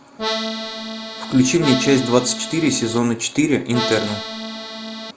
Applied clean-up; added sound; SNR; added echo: none; Accordion; 6 dB; none.